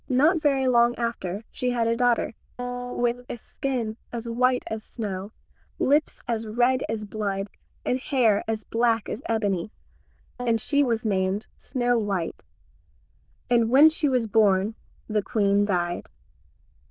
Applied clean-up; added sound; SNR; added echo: neural diffusion model UNIVERSE++.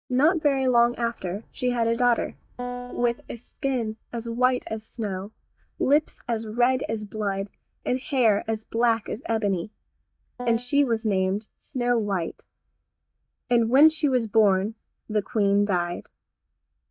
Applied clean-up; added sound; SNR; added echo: neural mask model DeepFilterNet 3.